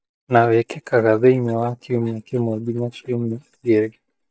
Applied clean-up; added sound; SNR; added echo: neural mask model DeepFilterNet 3.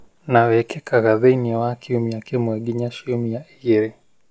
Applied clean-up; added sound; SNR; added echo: none; none; none; none.